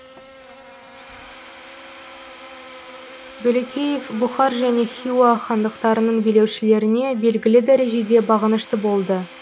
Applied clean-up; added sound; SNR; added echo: none; Buzz + Tools / Domestic sounds, home sounds; 18 dB; none.